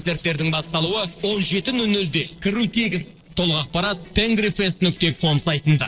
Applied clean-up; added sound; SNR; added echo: neural separator model SepFormer DNS4.